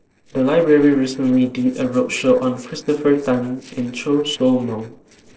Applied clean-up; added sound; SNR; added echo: neural separator model SepFormer DNS4.